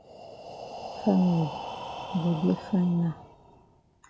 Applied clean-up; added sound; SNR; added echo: none; Breathing; 11 dB; none.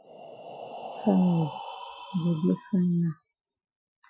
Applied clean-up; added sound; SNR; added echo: classical method Wiener filter.